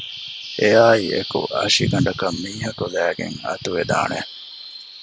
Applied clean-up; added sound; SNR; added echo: none; Bird vocalization, bird call, bird song; 14 dB; none.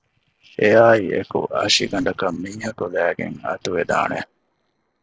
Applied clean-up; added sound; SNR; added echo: neural separator model SepFormer DNS4.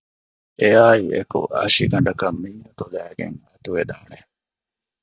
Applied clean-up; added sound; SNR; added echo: neural mask model DeepFilterNet 3.